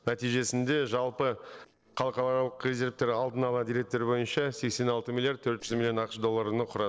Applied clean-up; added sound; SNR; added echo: neural separator model SepFormer DNS4.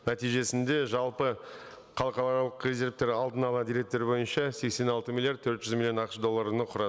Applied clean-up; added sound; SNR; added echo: none; none; none; none.